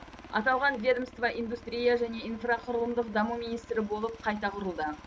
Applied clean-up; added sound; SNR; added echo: none; Aircraft; 18 dB; none.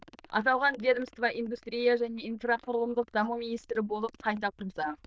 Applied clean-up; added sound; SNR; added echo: neural diffusion model UNIVERSE++.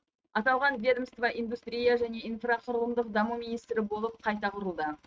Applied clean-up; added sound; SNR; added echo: neural mask model RNNoise.